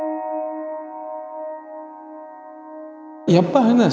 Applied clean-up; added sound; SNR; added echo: none; none; none; none.